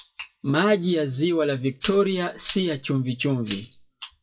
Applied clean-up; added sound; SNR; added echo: classical method WPE with log-MMSE.